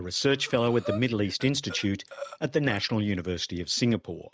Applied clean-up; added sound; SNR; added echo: neural mask model RNNoise.